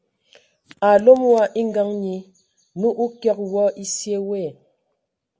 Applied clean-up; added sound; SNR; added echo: none; none; none; none.